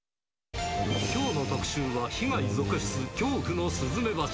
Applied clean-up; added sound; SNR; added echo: none; none; none; none.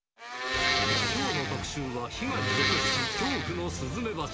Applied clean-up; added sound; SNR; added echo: none; Domestic sounds, home sounds; -2 dB; none.